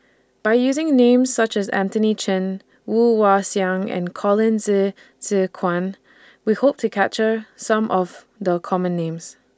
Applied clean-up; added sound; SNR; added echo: none; none; none; none.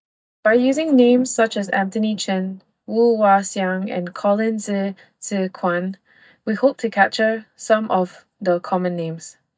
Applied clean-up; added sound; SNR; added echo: neural mask model DeepFilterNet 3.